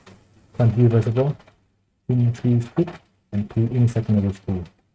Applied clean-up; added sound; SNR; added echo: neural mask model RNNoise.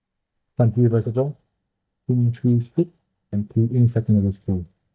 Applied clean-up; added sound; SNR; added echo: neural mask model DeepFilterNet 3.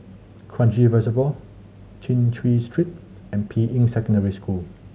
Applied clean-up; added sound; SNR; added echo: none; none; none; none.